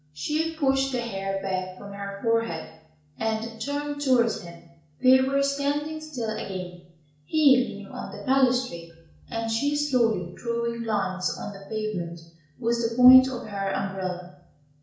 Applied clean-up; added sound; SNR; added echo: none; none; none; reverberation time 0.5 s.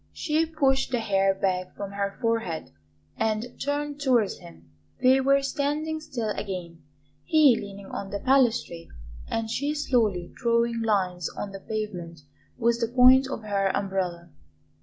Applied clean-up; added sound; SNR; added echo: none; none; none; none.